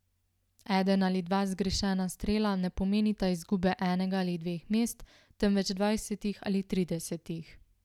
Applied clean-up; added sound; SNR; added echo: none; none; none; none.